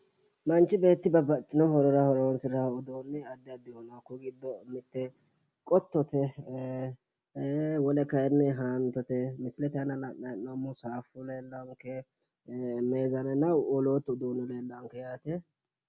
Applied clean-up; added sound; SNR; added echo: none; none; none; none.